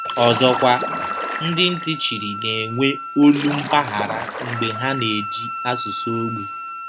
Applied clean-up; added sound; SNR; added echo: none; Wind instrument, woodwind instrument + Splash, splatter; 6 dB; none.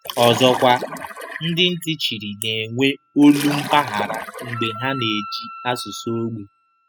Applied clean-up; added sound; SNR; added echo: classical method spectral subtraction.